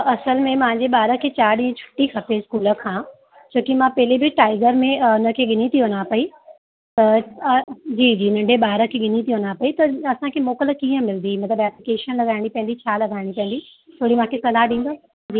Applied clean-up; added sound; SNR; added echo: none; none; none; none.